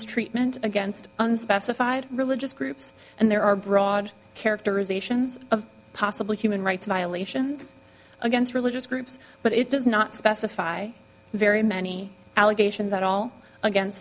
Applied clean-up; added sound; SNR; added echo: none; none; none; none.